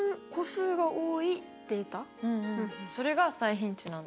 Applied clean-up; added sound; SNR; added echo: none; Harp; 16 dB; none.